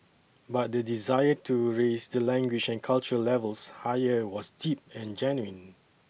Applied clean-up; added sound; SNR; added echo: none; none; none; none.